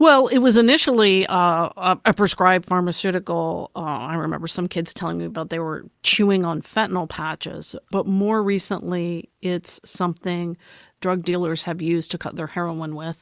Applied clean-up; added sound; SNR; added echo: none; none; none; none.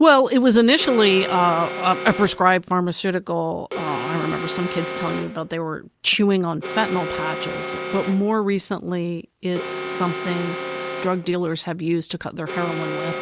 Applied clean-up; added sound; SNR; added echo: none; Alarm; 9 dB; none.